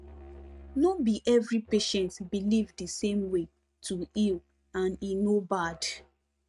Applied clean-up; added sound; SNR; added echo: neural mask model RNNoise.